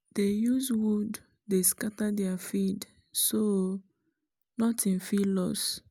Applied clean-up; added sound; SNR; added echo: none; none; none; none.